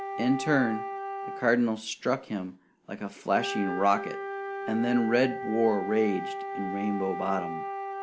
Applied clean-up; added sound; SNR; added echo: none; Wind instrument, woodwind instrument; 7 dB; none.